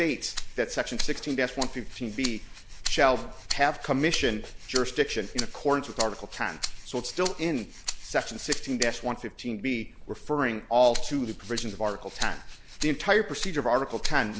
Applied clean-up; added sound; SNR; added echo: none; Rattle (instrument); 6 dB; none.